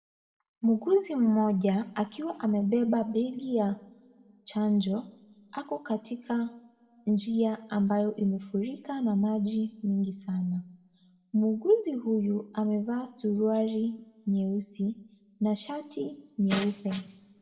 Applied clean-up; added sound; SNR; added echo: none; none; none; reverberation time 1.0 s.